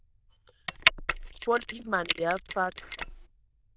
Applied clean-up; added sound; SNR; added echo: neural diffusion model UNIVERSE++.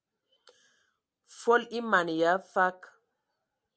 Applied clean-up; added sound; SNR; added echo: none; none; none; none.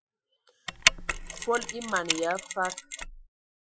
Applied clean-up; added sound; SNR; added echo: classical method Wiener filter.